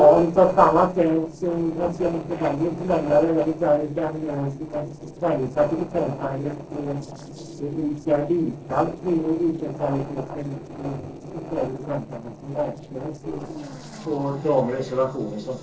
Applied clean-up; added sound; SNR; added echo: neural separator model SepFormer DNS4.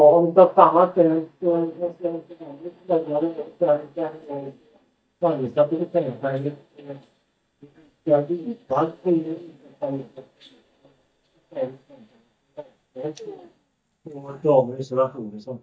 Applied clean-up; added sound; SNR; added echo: neural mask model DeepFilterNet 3.